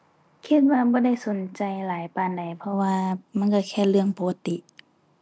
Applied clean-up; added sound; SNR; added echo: none; none; none; none.